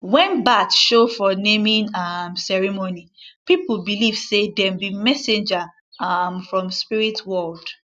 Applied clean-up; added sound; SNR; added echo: none; none; none; none.